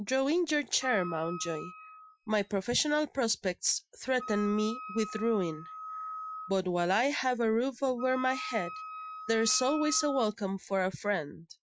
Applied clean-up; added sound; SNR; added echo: classical method Wiener filter.